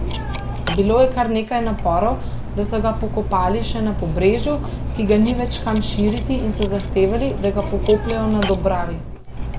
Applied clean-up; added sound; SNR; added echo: none; Cutlery, silverware; 4 dB; reverberation time 0.4 s.